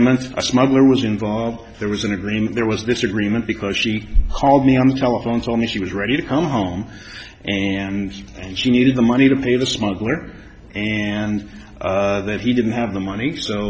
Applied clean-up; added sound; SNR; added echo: none; none; none; none.